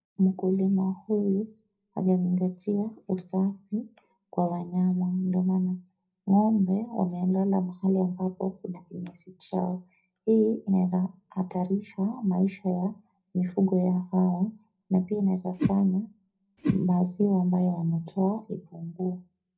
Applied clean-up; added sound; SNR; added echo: none; Whoosh, swoosh, swish; 1 dB; reverberation time 0.4 s.